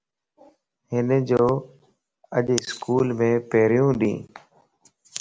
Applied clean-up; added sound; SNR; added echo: none; none; none; none.